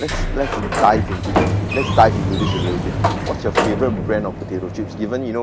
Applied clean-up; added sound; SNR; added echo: none; Sliding door; 0 dB; none.